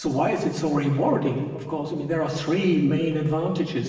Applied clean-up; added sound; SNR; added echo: none; none; none; reverberation time 1.2 s.